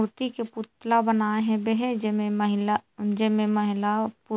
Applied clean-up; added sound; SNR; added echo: none; none; none; none.